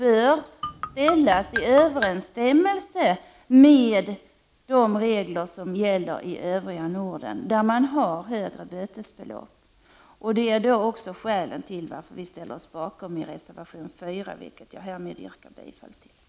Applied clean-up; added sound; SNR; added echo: none; Marimba, xylophone; 7 dB; none.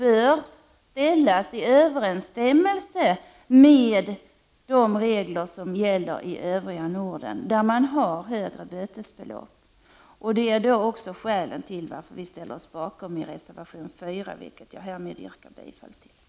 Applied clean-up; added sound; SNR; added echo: none; none; none; none.